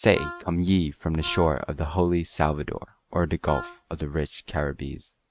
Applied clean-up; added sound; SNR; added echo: neural mask model RNNoise.